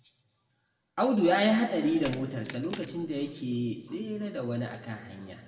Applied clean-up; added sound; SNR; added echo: none; Crack; 16 dB; reverberation time 1.8 s.